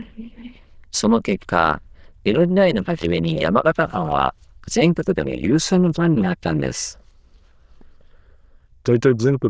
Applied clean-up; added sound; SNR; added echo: neural diffusion model UNIVERSE++.